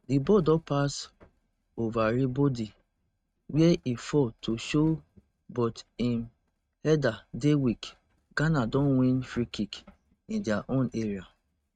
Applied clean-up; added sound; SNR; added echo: neural mask model RNNoise.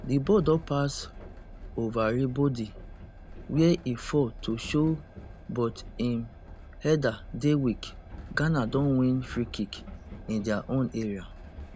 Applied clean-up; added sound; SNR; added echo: none; Train; 15 dB; none.